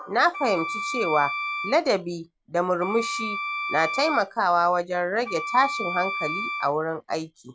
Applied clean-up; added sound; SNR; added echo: none; Wind instrument, woodwind instrument; 7 dB; none.